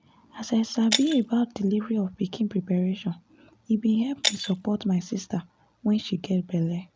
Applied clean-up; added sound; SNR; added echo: none; Shatter; 8 dB; none.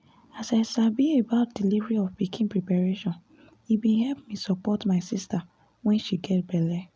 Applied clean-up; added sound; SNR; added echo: none; none; none; none.